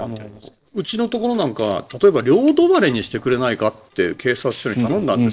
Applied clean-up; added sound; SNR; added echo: neural separator model SepFormer DNS4.